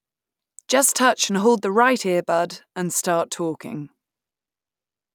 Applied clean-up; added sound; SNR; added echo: none; none; none; none.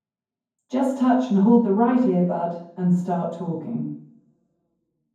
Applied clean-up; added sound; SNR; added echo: none; none; none; reverberation time 0.9 s.